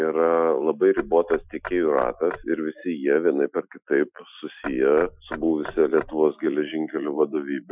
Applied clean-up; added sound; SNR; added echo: classical method Wiener filter.